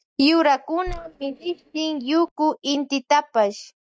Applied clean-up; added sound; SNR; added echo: neural mask model DeepFilterNet 3.